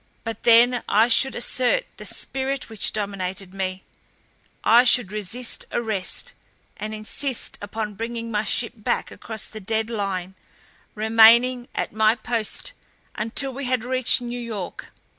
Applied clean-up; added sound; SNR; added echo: none; none; none; none.